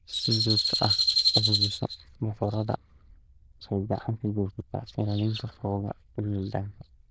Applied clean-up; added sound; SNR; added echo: neural diffusion model UNIVERSE++.